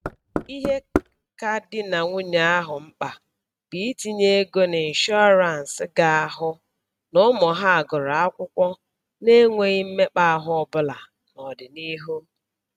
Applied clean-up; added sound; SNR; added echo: neural mask model RNNoise.